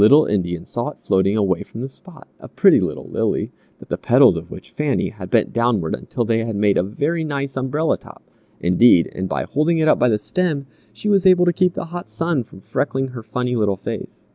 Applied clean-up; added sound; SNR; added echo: none; none; none; none.